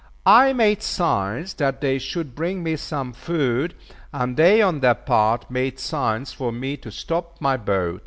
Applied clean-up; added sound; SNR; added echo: none; none; none; none.